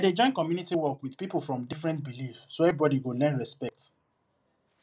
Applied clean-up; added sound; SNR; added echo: none; none; none; none.